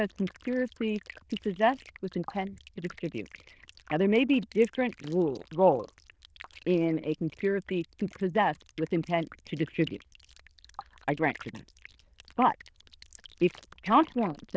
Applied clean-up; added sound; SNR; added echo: neural diffusion model UNIVERSE++.